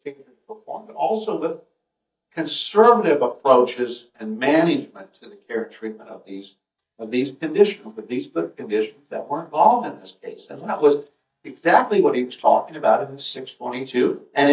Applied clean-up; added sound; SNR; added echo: neural mask model DeepFilterNet 3.